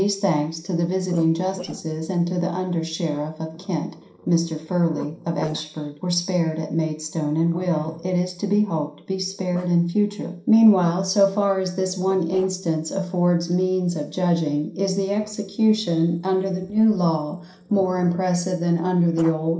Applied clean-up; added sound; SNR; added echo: neural separator model SepFormer DNS4.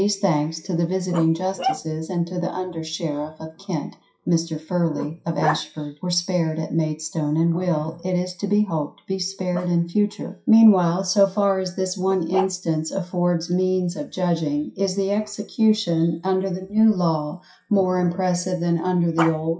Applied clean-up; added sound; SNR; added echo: classical method WPE with log-MMSE.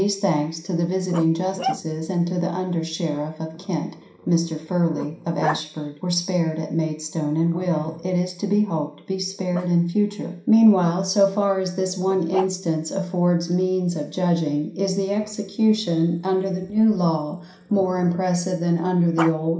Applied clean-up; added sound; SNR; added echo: none; Growling; 16 dB; reverberation time 0.5 s.